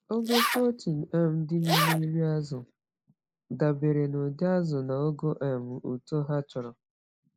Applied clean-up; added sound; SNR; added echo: neural mask model Resemble Enhance denoiser.